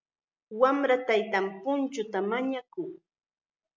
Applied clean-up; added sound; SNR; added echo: none; none; none; none.